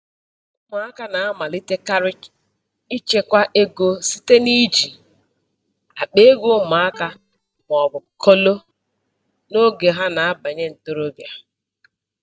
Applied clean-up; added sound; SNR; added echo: neural mask model DeepFilterNet 3.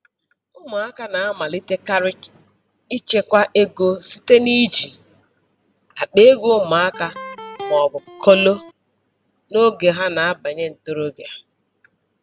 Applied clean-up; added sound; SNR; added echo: none; Electric guitar; 14 dB; none.